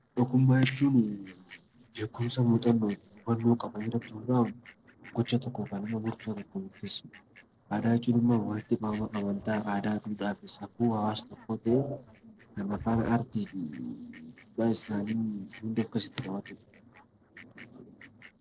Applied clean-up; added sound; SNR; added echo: neural separator model SepFormer DNS4.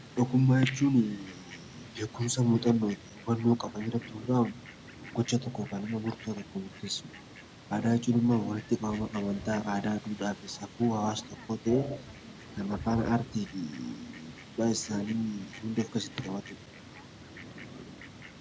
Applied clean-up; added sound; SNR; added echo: none; Fowl; 16 dB; none.